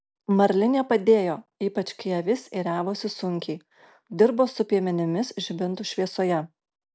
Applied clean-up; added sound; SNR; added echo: none; none; none; none.